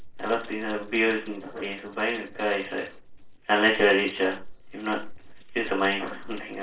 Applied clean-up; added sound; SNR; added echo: neural separator model SepFormer DNS4.